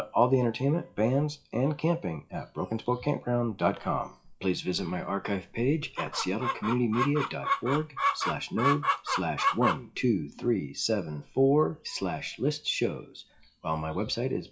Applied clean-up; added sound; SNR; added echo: classical method WPE with log-MMSE.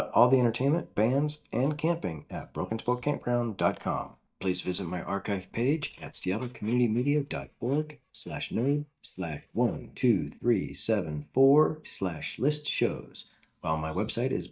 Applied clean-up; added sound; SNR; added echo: neural mask model DeepFilterNet 3.